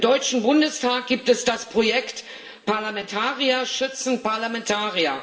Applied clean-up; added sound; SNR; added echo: none; none; none; reverberation time 1.9 s.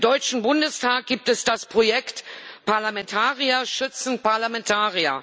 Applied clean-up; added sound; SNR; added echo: none; none; none; none.